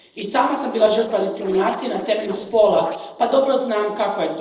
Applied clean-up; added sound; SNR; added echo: neural separator model SepFormer DNS4.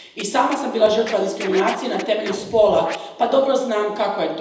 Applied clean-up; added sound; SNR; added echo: none; Scratching (performance technique); 17 dB; reverberation time 0.9 s.